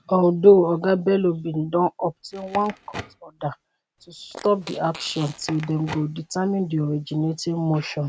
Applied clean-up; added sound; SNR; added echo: none; Fart + Crackle; 18 dB; none.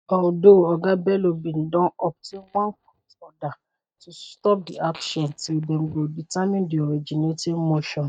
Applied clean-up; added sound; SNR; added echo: neural mask model DeepFilterNet 3.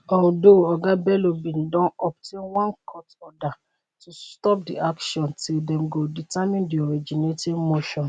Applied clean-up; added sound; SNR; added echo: none; none; none; none.